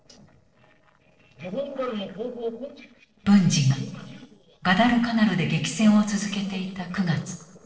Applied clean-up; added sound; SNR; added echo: neural separator model SepFormer DNS4.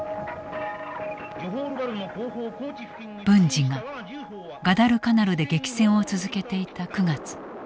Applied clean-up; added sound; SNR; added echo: none; none; none; none.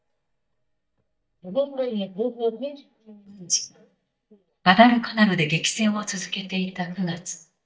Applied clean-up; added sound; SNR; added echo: neural mask model DeepFilterNet 3.